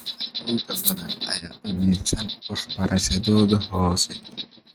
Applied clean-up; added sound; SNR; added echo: neural mask model RNNoise.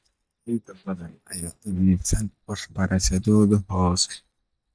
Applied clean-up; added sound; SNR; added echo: neural mask model DeepFilterNet 3.